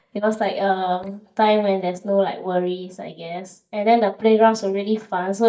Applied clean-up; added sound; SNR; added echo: neural mask model DeepFilterNet 3.